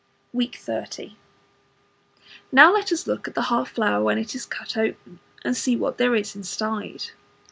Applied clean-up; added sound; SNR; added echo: none; none; none; none.